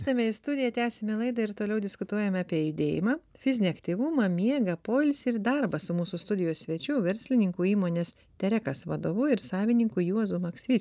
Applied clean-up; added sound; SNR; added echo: none; none; none; none.